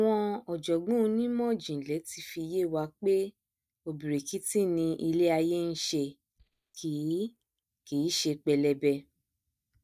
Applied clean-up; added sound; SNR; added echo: neural mask model DeepFilterNet 3.